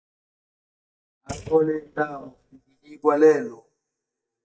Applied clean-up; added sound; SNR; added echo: neural mask model DeepFilterNet 3.